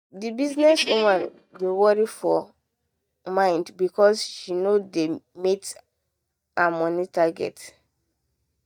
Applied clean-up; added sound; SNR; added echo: neural mask model DeepFilterNet 3.